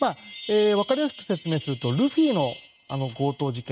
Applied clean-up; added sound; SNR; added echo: neural mask model RNNoise.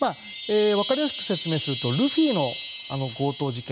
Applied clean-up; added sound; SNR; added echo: none; Chime; 7 dB; none.